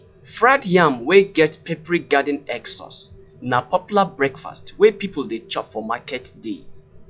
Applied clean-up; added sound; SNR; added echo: classical method log-MMSE.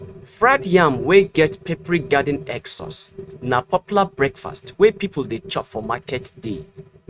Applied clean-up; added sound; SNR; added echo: neural mask model RNNoise.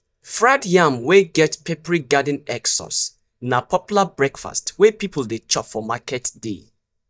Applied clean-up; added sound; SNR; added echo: neural mask model DeepFilterNet 3.